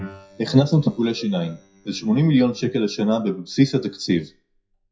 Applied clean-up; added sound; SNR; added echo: classical method WPE with log-MMSE.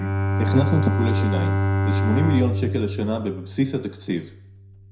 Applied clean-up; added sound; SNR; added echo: none; Bowed string instrument; -2 dB; reverberation time 0.5 s.